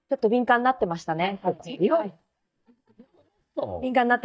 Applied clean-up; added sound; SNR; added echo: neural mask model DeepFilterNet 3.